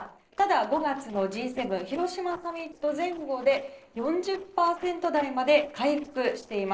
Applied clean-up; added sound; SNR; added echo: neural separator model SepFormer DNS4.